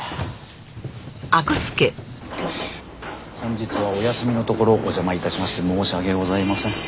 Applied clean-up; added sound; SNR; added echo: none; none; none; none.